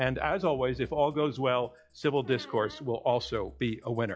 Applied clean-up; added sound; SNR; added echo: classical method log-MMSE.